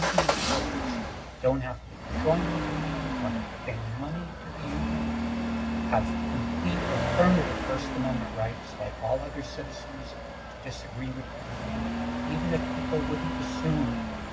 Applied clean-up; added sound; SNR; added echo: none; Engine starting / Accelerating, revving, vroom / Motor vehicle (road); 0 dB; reverberation time 0.4 s.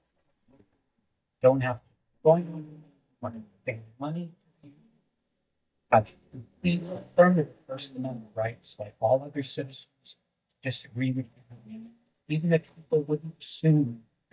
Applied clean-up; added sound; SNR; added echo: neural mask model DeepFilterNet 3.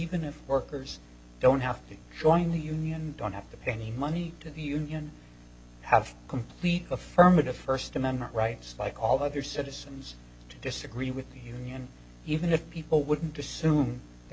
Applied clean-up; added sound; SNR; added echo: none; none; none; none.